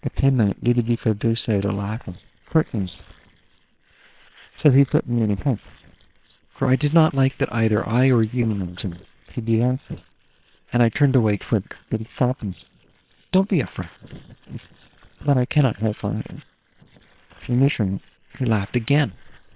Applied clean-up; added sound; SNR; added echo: neural separator model SepFormer WHAM!.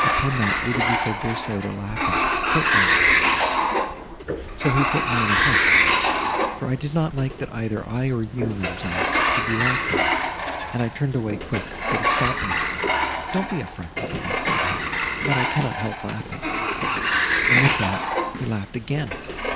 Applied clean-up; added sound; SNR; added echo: none; Sliding door; -5 dB; none.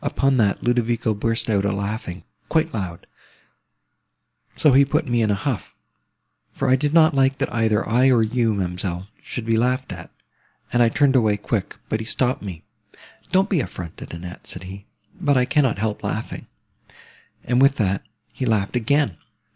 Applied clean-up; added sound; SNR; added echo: none; none; none; none.